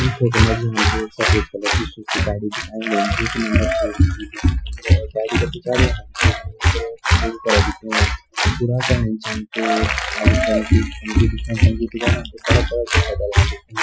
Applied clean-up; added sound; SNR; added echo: classical method Wiener filter.